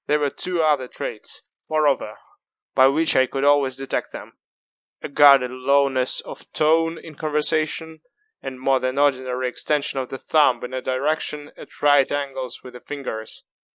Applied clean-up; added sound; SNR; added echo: neural mask model Resemble Enhance denoiser.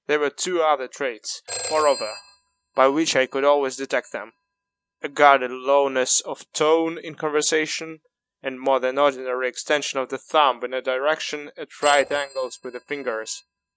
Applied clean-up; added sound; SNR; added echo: neural mask model RNNoise.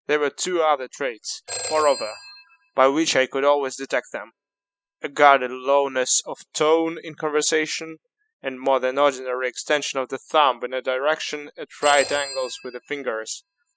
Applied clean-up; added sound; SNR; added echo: classical method spectral subtraction.